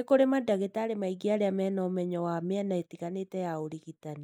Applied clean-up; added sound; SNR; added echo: neural mask model Resemble Enhance denoiser.